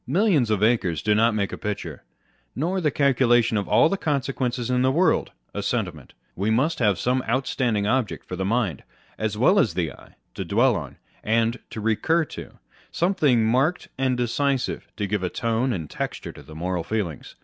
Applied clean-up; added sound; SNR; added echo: none; none; none; none.